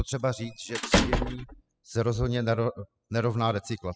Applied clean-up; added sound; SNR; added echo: classical method spectral subtraction.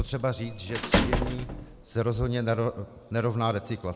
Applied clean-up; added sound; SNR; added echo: none; Squeak / Slam / Human group actions; 3 dB; none.